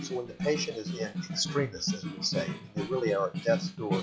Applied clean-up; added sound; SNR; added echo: classical method log-MMSE.